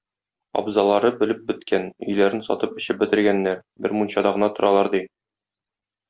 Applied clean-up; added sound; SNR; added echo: none; none; none; none.